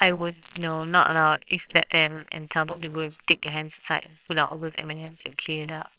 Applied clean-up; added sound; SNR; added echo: neural separator model SepFormer WHAMR!.